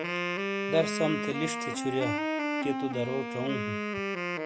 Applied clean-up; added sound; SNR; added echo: none; Wind instrument, woodwind instrument; -1 dB; none.